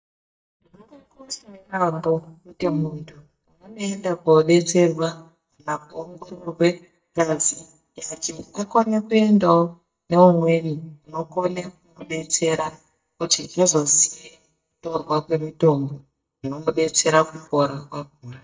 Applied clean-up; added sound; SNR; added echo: neural mask model DeepFilterNet 3.